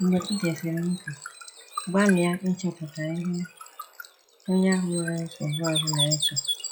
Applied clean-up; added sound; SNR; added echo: classical method log-MMSE.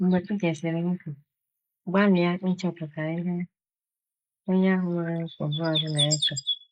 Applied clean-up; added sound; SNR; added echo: neural mask model Resemble Enhance denoiser.